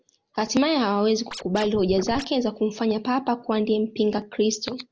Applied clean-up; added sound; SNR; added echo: none; Scratching (performance technique); 12 dB; none.